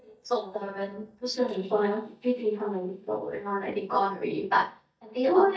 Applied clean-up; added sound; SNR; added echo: neural mask model DeepFilterNet 3.